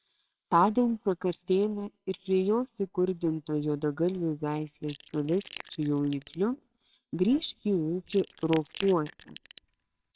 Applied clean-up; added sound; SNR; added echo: neural separator model SepFormer WHAMR!.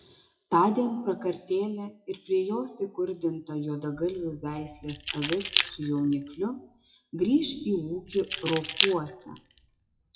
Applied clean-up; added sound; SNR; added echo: classical method WPE with log-MMSE.